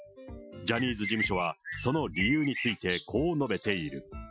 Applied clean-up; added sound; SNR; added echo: classical method Wiener filter.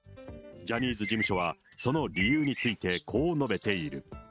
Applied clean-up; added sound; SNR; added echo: neural mask model RNNoise.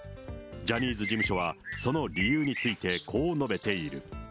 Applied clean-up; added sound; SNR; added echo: none; Bird; 7 dB; none.